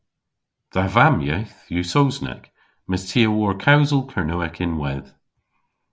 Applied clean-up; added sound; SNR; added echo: none; none; none; none.